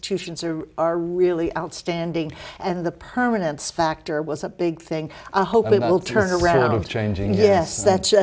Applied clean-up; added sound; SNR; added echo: none; none; none; none.